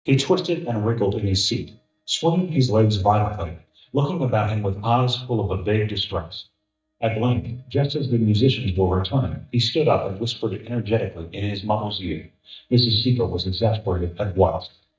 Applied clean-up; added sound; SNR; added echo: neural mask model DeepFilterNet 3.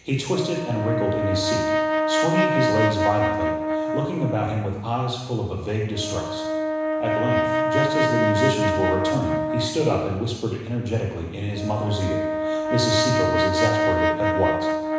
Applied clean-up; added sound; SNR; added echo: none; Brass instrument; -1 dB; reverberation time 1.0 s.